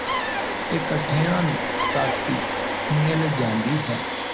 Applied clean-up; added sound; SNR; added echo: none; Domestic sounds, home sounds + Cupboard open or close; 0 dB; none.